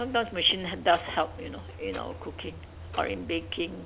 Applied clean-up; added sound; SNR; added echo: none; Clock; 14 dB; none.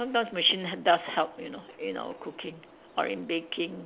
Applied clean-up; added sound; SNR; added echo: none; none; none; none.